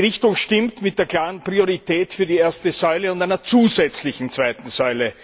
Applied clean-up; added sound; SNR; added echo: none; none; none; none.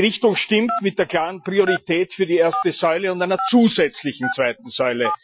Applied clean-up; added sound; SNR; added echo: classical method Wiener filter.